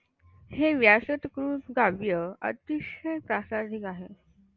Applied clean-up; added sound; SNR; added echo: none; none; none; none.